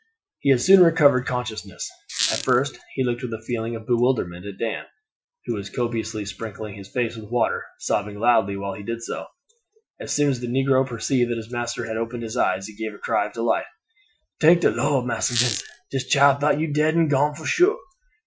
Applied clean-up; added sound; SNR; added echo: classical method Wiener filter.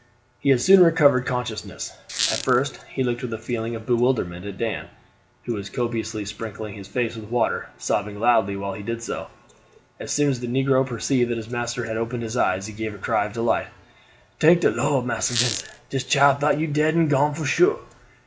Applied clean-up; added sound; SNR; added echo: none; Squeak; 6 dB; none.